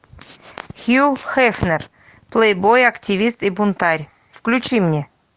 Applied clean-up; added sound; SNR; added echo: none; none; none; none.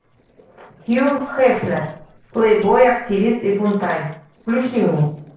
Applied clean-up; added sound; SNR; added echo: neural separator model SepFormer DNS4.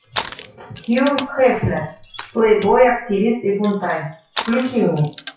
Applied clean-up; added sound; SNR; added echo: classical method WPE with log-MMSE.